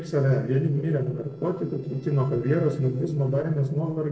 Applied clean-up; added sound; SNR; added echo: neural separator model SepFormer DNS4.